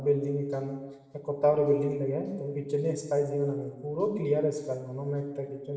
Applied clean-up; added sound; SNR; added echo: none; none; none; reverberation time 1.2 s.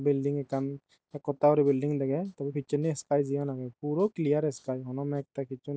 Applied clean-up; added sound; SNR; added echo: none; none; none; none.